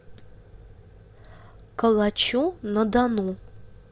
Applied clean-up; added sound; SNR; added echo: none; none; none; none.